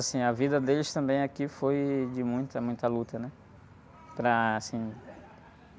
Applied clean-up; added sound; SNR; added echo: none; none; none; none.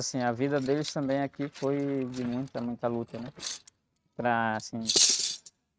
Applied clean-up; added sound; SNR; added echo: neural mask model RNNoise.